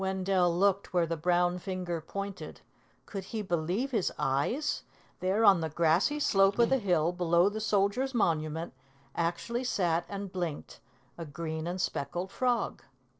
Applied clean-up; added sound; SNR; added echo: neural separator model SepFormer DNS4.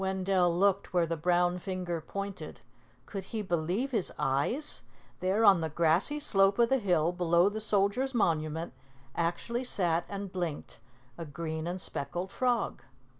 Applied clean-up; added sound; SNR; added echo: none; none; none; none.